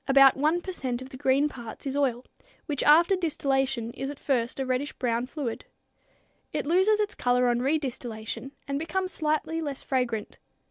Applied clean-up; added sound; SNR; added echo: none; none; none; none.